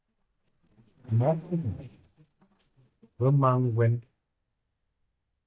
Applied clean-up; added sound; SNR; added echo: neural mask model DeepFilterNet 3.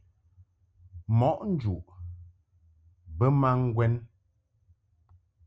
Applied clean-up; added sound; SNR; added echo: none; none; none; none.